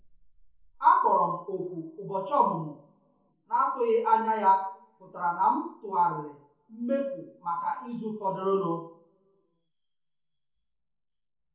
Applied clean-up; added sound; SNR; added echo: none; none; none; reverberation time 0.6 s.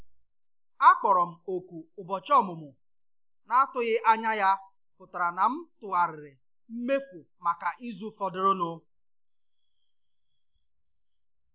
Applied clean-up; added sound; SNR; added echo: none; none; none; none.